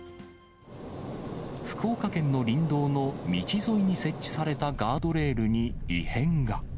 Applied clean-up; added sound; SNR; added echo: none; none; none; none.